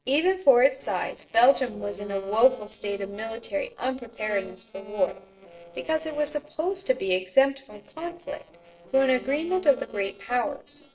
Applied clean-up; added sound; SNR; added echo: neural separator model SepFormer DNS4.